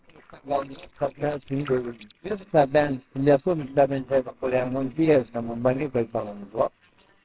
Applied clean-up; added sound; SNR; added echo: neural separator model SepFormer WHAMR!.